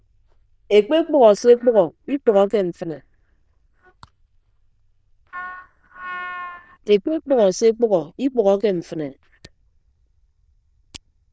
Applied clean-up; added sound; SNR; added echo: neural diffusion model UNIVERSE++.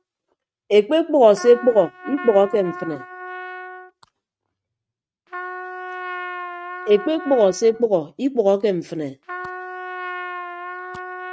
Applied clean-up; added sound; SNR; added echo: neural mask model RNNoise.